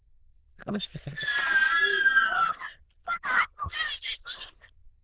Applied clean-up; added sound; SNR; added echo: neural diffusion model UNIVERSE++.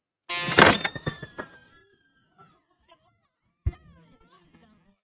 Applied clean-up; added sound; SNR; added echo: neural mask model RNNoise.